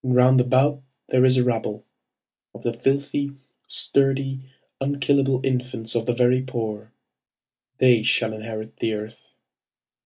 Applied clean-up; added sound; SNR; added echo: none; none; none; none.